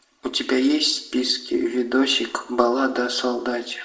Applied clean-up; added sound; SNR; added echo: none; none; none; reverberation time 0.7 s.